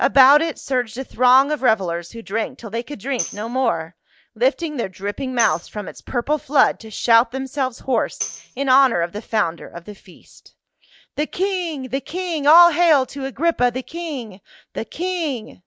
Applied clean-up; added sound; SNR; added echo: none; Tambourine; 15 dB; none.